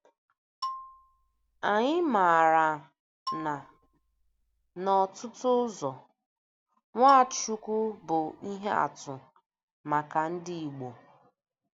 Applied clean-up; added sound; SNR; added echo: none; Marimba, xylophone; 13 dB; none.